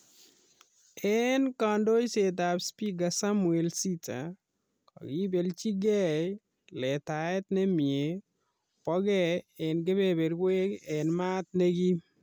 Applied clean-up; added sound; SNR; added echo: none; none; none; none.